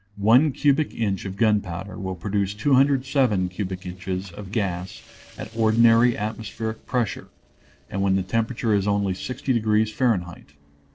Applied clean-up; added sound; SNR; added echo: neural separator model SepFormer DNS4.